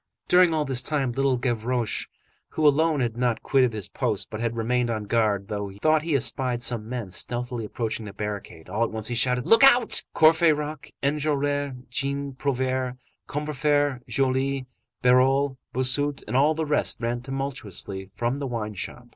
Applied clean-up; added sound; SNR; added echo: none; none; none; none.